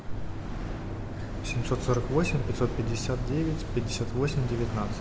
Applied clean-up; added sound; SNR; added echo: none; Bowed string instrument; 19 dB; none.